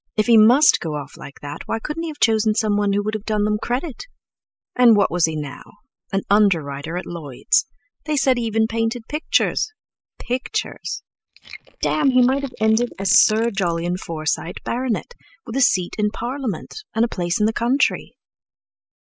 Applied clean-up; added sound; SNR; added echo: neural mask model Resemble Enhance denoiser.